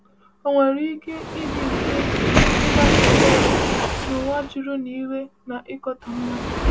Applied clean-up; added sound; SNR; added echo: none; Waves, surf; -4 dB; none.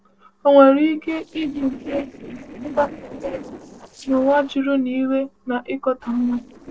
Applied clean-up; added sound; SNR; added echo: neural separator model SepFormer DNS4.